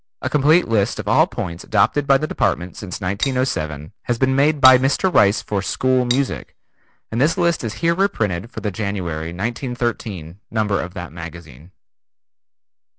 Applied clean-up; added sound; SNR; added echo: none; Cutlery, silverware; 11 dB; none.